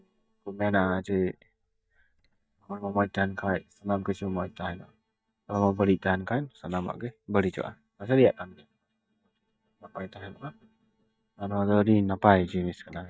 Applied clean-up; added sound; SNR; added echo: neural mask model DeepFilterNet 3.